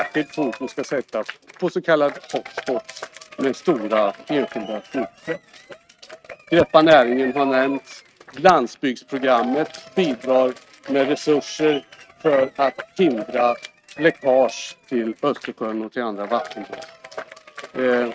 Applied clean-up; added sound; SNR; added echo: neural mask model RNNoise.